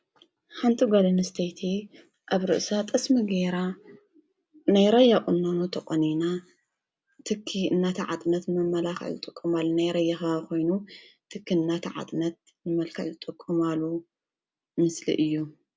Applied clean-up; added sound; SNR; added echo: none; none; none; none.